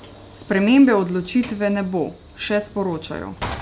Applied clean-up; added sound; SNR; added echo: none; Sliding door / Train; 17 dB; none.